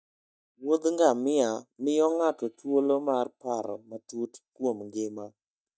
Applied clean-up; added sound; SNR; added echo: neural mask model DeepFilterNet 3.